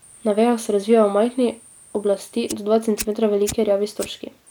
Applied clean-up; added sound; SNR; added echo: none; Fire; 18 dB; none.